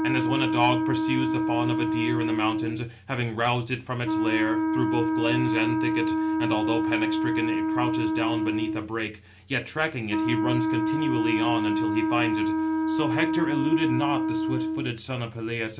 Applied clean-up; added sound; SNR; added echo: none; Wind instrument, woodwind instrument; -3 dB; none.